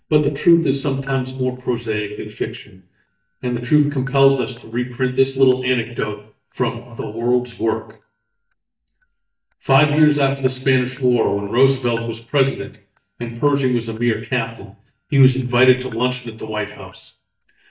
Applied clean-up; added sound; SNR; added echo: neural mask model DeepFilterNet 3.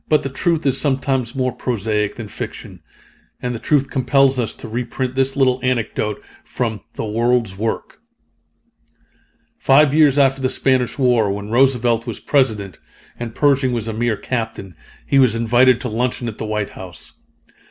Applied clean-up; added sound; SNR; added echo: none; none; none; none.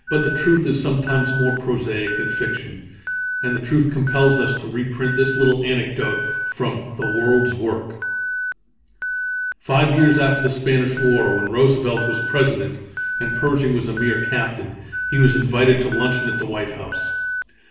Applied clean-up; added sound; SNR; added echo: none; Alarm; 6 dB; reverberation time 0.9 s.